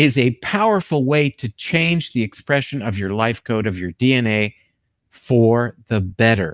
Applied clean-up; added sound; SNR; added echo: none; none; none; none.